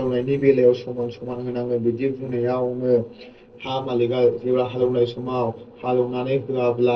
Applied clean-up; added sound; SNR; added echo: neural separator model SepFormer DNS4.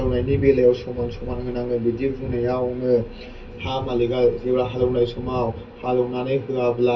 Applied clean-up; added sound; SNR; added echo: none; Purr; 19 dB; reverberation time 0.2 s.